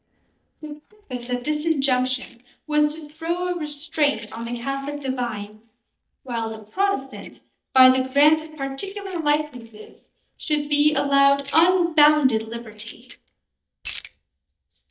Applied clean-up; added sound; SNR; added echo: neural mask model DeepFilterNet 3.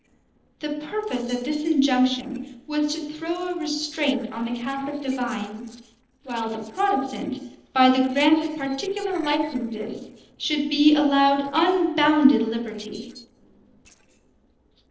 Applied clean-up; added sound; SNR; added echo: neural separator model SepFormer DNS4.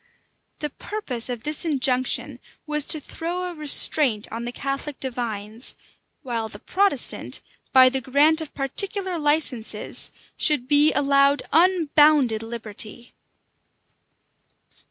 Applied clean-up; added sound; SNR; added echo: none; none; none; none.